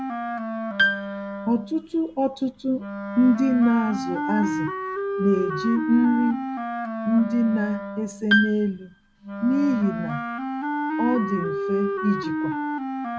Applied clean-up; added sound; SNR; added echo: none; Wind instrument, woodwind instrument + Piano; 3 dB; none.